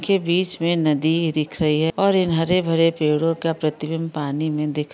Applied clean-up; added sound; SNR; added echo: none; none; none; none.